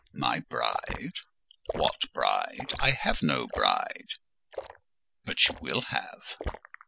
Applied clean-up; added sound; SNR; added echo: none; Liquid; 12 dB; none.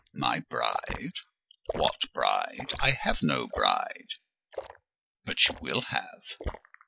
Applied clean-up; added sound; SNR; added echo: classical method log-MMSE.